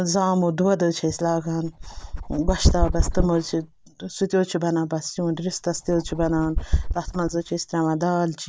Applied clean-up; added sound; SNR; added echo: neural mask model DeepFilterNet 3.